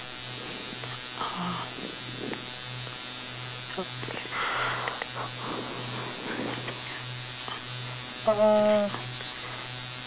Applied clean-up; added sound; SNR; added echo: none; none; none; none.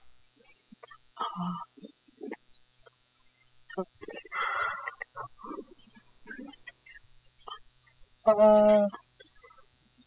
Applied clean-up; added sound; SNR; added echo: classical method spectral subtraction.